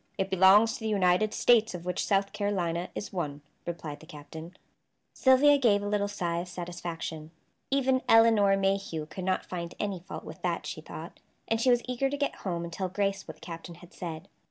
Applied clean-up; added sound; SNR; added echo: none; none; none; none.